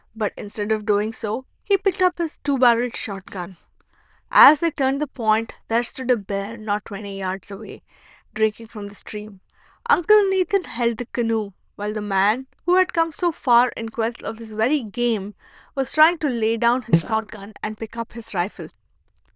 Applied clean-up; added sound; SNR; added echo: neural diffusion model UNIVERSE++.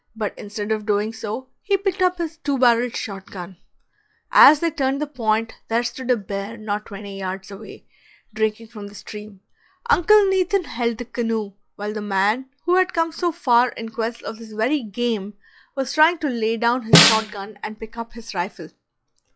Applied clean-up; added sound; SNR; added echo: classical method log-MMSE.